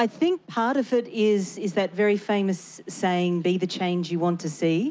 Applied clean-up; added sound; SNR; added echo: none; none; none; none.